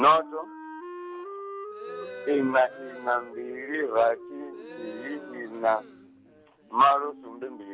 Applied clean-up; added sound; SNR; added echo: none; Wind instrument, woodwind instrument + Crowd; 14 dB; none.